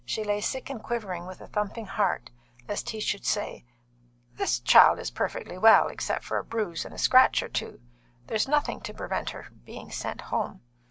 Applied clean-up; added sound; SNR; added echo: none; none; none; none.